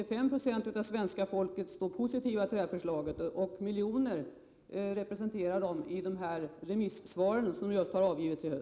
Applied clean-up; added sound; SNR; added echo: none; none; none; none.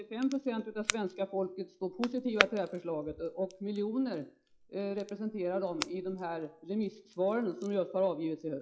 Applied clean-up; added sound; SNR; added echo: classical method log-MMSE.